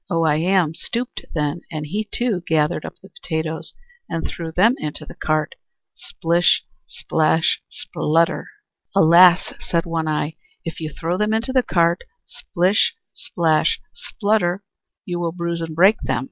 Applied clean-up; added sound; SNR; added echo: none; none; none; none.